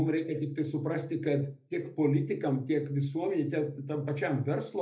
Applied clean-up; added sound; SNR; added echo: none; none; none; reverberation time 0.3 s.